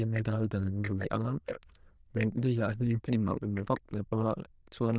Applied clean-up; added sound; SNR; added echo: neural diffusion model UNIVERSE++.